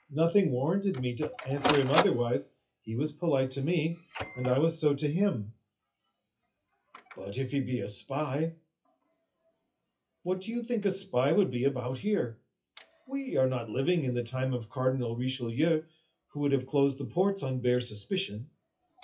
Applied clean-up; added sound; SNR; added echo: classical method WPE with log-MMSE.